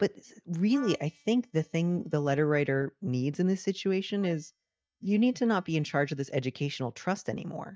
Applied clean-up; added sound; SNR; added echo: neural mask model DeepFilterNet 3.